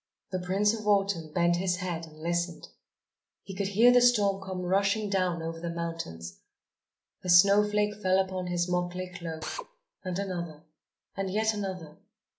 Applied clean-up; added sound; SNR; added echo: none; Drill; 11 dB; none.